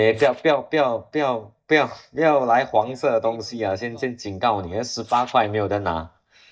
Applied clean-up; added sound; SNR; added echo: neural mask model DeepFilterNet 3.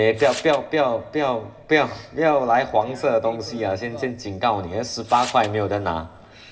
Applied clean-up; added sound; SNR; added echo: none; Tearing; 19 dB; reverberation time 2.6 s.